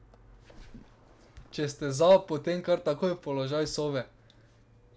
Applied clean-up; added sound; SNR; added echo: none; none; none; none.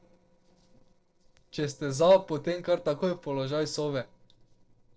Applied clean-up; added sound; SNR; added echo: neural separator model SepFormer DNS4.